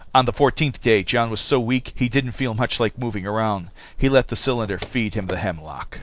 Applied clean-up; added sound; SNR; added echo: neural separator model SepFormer DNS4.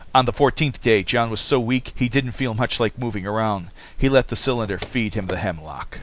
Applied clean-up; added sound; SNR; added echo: none; Car; 16 dB; none.